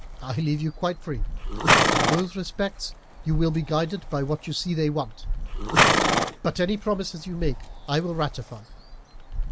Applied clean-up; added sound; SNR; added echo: none; Livestock, farm animals, working animals; -1 dB; none.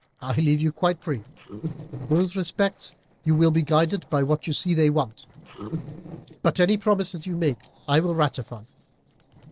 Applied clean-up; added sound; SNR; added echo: neural separator model SepFormer DNS4.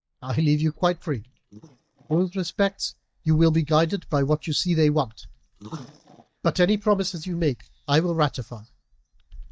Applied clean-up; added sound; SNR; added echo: neural mask model DeepFilterNet 3.